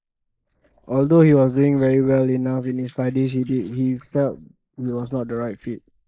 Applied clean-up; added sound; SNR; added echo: neural mask model Resemble Enhance denoiser.